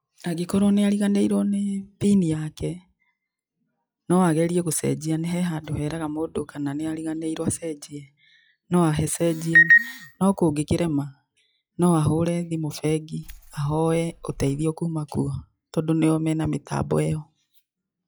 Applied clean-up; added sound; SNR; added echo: classical method log-MMSE.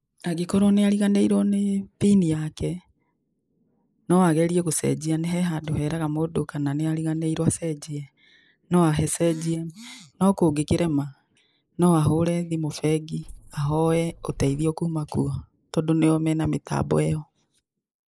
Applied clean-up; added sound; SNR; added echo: neural mask model Resemble Enhance denoiser.